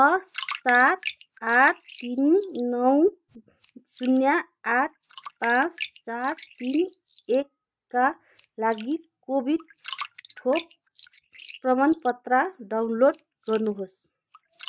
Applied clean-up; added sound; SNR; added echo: neural mask model RNNoise.